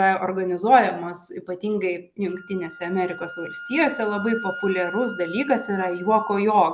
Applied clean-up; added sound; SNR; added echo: none; Wind instrument, woodwind instrument; 15 dB; none.